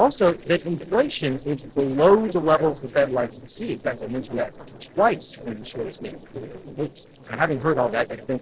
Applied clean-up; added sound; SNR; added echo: neural separator model SepFormer DNS4.